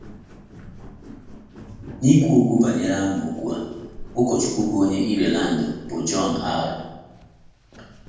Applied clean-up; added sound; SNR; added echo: none; Walk, footsteps; 18 dB; reverberation time 1.2 s.